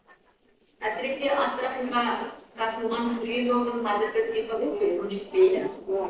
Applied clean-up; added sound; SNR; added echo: neural separator model SepFormer DNS4.